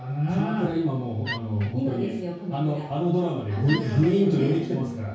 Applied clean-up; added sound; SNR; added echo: none; Wood; 12 dB; reverberation time 0.6 s.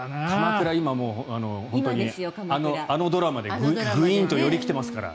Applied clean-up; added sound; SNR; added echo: none; none; none; none.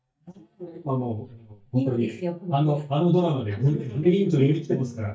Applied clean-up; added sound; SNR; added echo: neural mask model DeepFilterNet 3.